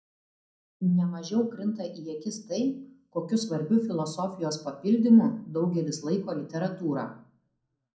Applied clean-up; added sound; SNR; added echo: none; none; none; reverberation time 0.6 s.